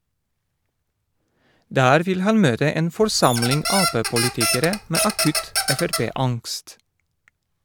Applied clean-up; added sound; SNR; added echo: none; Squeak; 2 dB; none.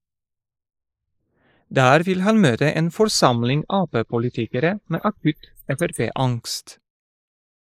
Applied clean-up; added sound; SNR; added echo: neural mask model Resemble Enhance denoiser.